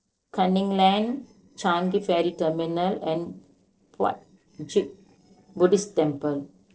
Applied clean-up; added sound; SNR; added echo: neural separator model SepFormer DNS4.